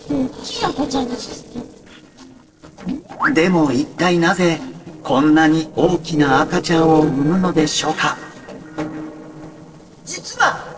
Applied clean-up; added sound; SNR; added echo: neural separator model SepFormer DNS4.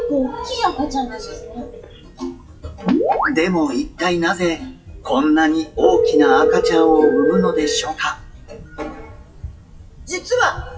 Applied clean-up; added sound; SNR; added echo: classical method WPE with log-MMSE.